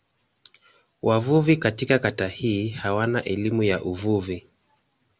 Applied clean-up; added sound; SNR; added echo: none; none; none; none.